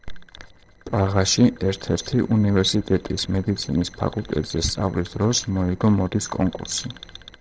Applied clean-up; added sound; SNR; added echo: neural separator model SepFormer DNS4.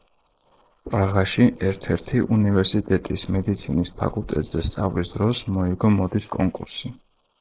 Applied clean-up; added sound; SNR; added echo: neural mask model Resemble Enhance denoiser.